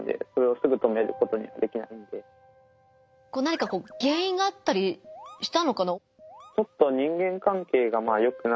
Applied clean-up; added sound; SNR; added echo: none; none; none; none.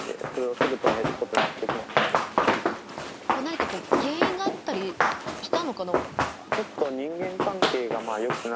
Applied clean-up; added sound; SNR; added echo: none; Run; -4 dB; none.